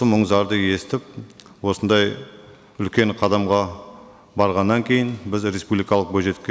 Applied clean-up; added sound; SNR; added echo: none; none; none; none.